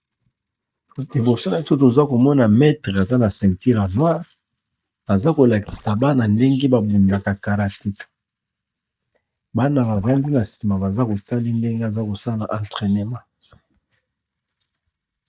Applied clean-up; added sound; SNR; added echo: neural mask model DeepFilterNet 3.